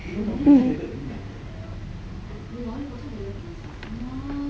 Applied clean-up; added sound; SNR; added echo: none; none; none; none.